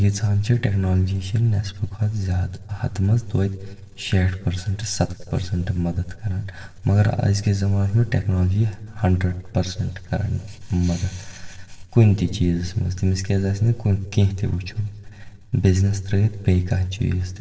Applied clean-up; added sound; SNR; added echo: none; none; none; reverberation time 2.1 s.